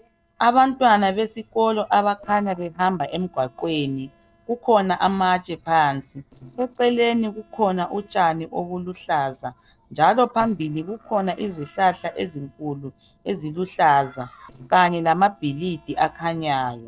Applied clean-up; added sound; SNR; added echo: neural separator model SepFormer DNS4.